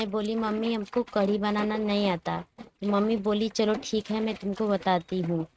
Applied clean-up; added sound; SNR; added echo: neural mask model RNNoise.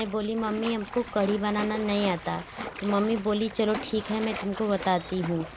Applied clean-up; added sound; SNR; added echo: none; Splash, splatter; 11 dB; none.